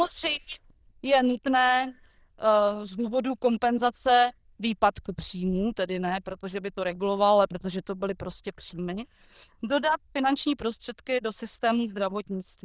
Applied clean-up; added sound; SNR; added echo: neural diffusion model UNIVERSE++.